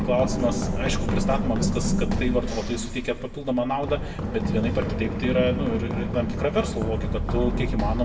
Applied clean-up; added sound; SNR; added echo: none; Run; -1 dB; reverberation time 0.6 s.